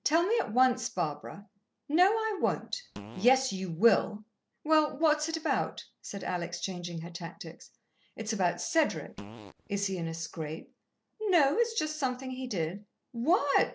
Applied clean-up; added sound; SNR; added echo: none; Fart; 17 dB; none.